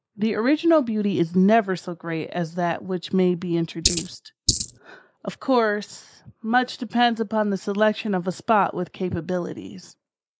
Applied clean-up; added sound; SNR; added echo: neural mask model Resemble Enhance denoiser.